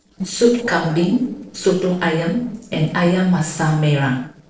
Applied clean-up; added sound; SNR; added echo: neural separator model SepFormer DNS4.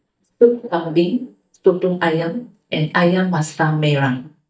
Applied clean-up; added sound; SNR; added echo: neural mask model DeepFilterNet 3.